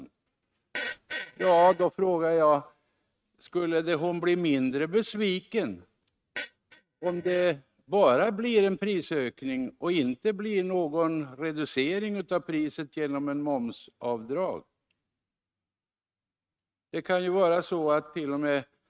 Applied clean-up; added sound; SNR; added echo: neural mask model RNNoise.